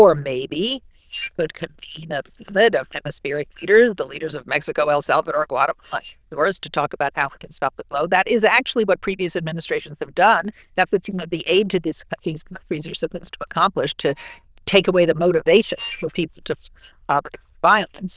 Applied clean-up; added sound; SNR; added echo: neural diffusion model UNIVERSE++.